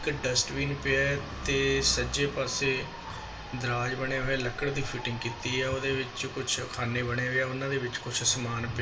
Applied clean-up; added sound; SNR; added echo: none; Motorcycle / Dog; 12 dB; reverberation time 0.2 s.